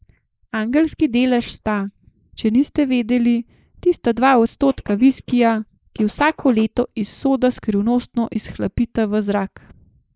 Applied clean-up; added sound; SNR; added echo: neural mask model Resemble Enhance denoiser.